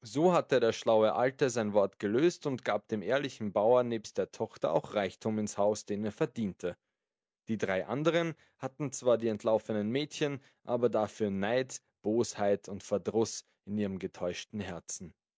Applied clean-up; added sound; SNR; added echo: none; none; none; none.